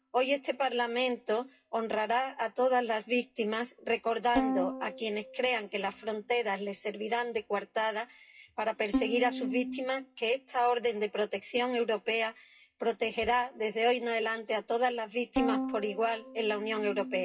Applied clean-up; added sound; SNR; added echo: classical method WPE with log-MMSE.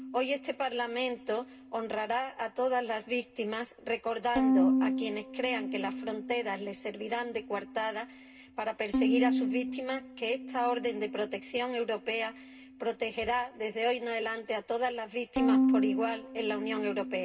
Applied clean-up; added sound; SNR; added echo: none; Bowed string instrument; 1 dB; reverberation time 0.2 s.